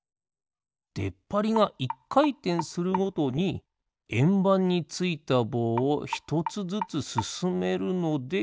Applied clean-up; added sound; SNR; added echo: none; none; none; none.